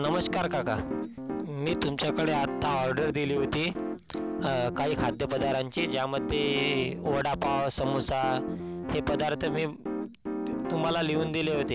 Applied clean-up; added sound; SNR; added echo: none; Piano; 4 dB; none.